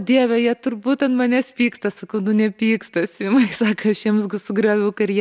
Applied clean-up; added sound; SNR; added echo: none; none; none; none.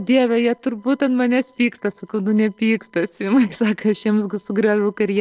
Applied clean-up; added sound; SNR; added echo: neural separator model SepFormer DNS4.